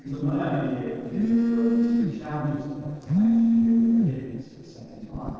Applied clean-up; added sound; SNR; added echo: neural separator model SepFormer DNS4.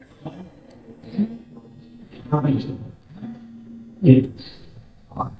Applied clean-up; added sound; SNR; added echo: neural mask model DeepFilterNet 3.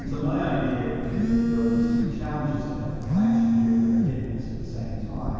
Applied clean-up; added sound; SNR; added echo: none; Telephone; -5 dB; reverberation time 2.1 s.